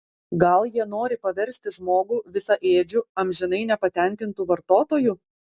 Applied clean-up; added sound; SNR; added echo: none; none; none; none.